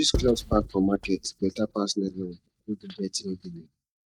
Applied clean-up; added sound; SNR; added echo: neural mask model DeepFilterNet 3.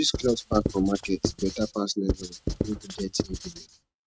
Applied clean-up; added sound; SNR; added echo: neural mask model RNNoise.